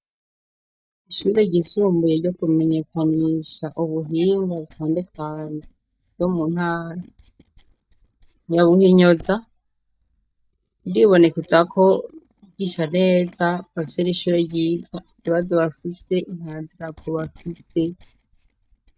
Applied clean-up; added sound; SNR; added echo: neural mask model DeepFilterNet 3.